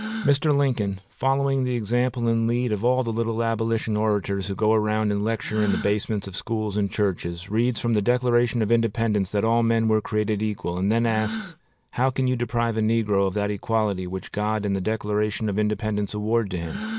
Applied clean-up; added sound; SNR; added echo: none; Gasp; 17 dB; none.